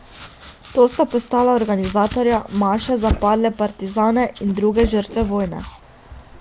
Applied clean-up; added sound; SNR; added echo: none; Domestic sounds, home sounds; 13 dB; none.